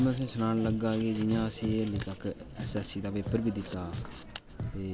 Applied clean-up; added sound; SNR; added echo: none; Drum; 10 dB; none.